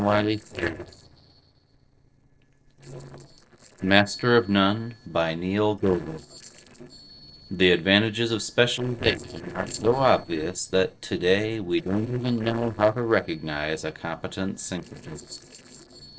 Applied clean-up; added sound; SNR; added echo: neural separator model SepFormer DNS4.